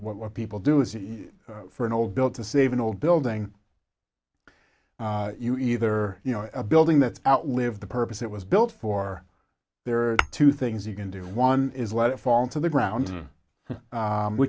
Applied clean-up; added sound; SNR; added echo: none; Tap / Glass; 7 dB; none.